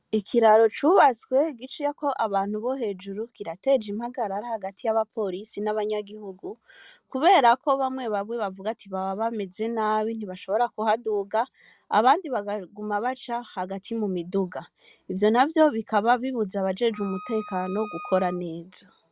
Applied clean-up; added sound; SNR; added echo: none; Wind instrument, woodwind instrument; 16 dB; none.